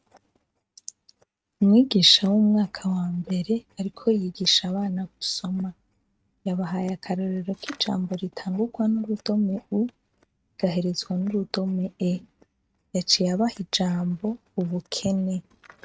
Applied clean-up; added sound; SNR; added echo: neural mask model RNNoise.